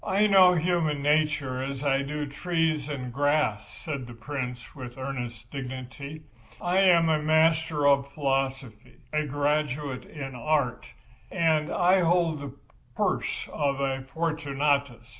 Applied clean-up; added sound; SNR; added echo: none; none; none; none.